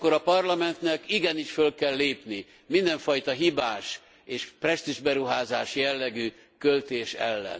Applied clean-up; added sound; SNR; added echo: none; none; none; none.